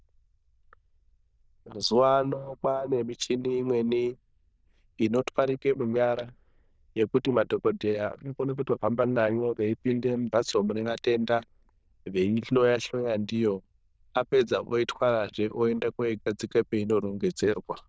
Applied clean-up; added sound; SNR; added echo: neural diffusion model UNIVERSE++.